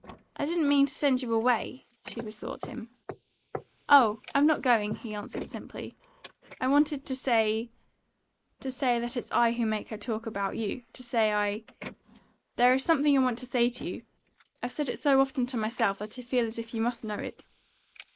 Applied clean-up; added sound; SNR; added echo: neural mask model Resemble Enhance denoiser.